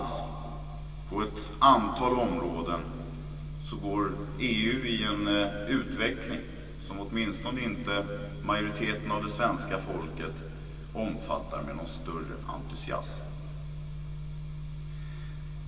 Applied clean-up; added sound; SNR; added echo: none; none; none; reverberation time 2.6 s.